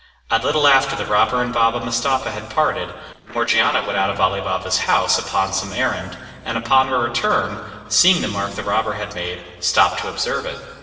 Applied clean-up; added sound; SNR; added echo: neural separator model SepFormer DNS4.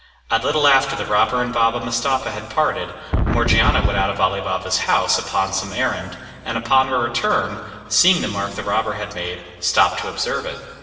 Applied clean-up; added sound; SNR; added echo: none; Wind; -2 dB; reverberation time 2.0 s.